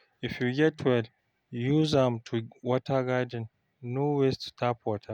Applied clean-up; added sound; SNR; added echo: none; none; none; none.